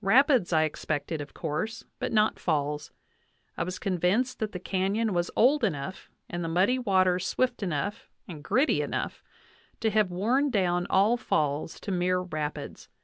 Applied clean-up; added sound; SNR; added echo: none; none; none; none.